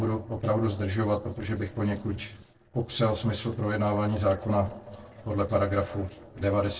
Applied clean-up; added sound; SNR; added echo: neural separator model SepFormer DNS4.